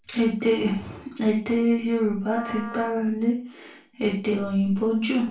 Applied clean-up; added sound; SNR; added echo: none; Wind instrument, woodwind instrument; 17 dB; reverberation time 0.3 s.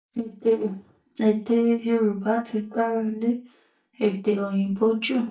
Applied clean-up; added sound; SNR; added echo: neural mask model DeepFilterNet 3.